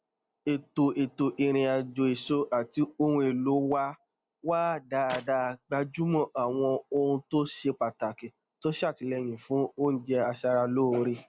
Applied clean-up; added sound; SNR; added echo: none; Clapping; 17 dB; none.